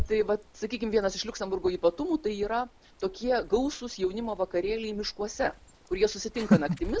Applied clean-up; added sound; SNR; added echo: none; Bird; 15 dB; none.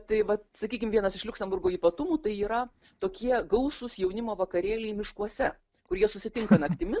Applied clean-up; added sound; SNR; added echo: none; none; none; none.